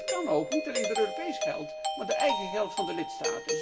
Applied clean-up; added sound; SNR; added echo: none; Doorbell; 0 dB; reverberation time 0.2 s.